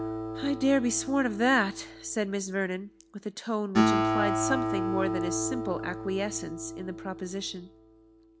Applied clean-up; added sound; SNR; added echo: none; Acoustic guitar; 2 dB; none.